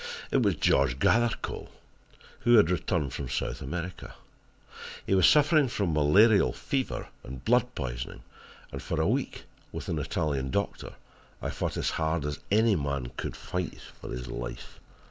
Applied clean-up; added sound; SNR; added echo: none; none; none; none.